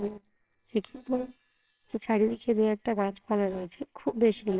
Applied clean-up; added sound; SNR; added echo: neural separator model SepFormer WHAMR!.